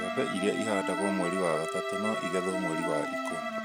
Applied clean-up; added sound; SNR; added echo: none; Wind instrument, woodwind instrument + Bowed string instrument; 1 dB; none.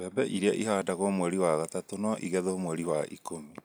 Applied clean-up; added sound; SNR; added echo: none; none; none; none.